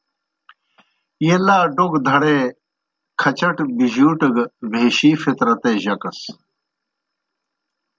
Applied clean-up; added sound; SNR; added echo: none; none; none; none.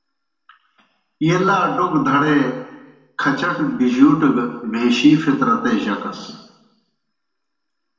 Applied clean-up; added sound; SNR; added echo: none; none; none; reverberation time 0.9 s.